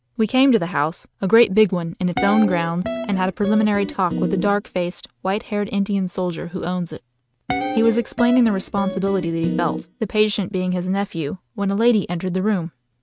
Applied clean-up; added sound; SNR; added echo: neural mask model RNNoise.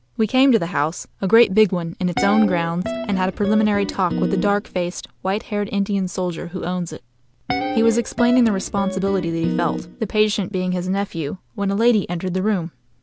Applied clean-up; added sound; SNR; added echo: none; Guitar; 7 dB; none.